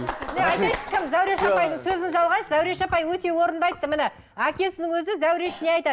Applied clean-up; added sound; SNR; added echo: none; none; none; none.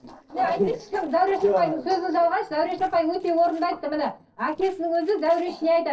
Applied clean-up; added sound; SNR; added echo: neural separator model SepFormer DNS4.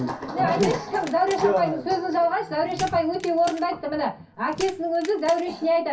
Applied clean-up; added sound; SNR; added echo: none; Crack; 19 dB; reverberation time 0.3 s.